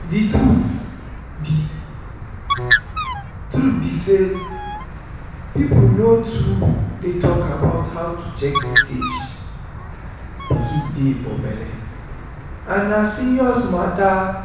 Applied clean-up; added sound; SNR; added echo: none; Bird; 7 dB; reverberation time 1.0 s.